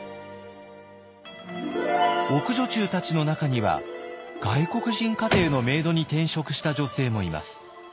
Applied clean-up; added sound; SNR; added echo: none; none; none; none.